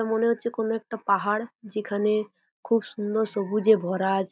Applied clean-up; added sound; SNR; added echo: none; none; none; none.